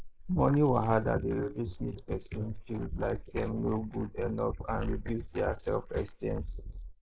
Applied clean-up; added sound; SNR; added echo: neural mask model Resemble Enhance denoiser.